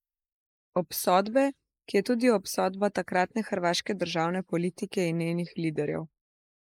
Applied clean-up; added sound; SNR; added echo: neural mask model Resemble Enhance denoiser.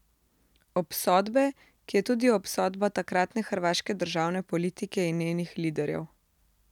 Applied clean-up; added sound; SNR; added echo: none; none; none; none.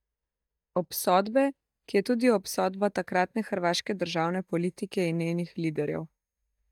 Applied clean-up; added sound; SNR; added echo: neural mask model DeepFilterNet 3.